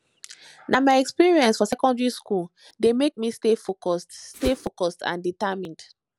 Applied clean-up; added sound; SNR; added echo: none; Whoosh, swoosh, swish; 9 dB; none.